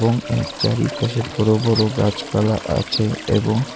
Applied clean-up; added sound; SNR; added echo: none; Chirp, tweet + Trickle, dribble / Toilet flush; 12 dB; none.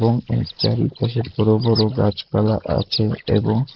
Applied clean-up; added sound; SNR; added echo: neural mask model Resemble Enhance denoiser.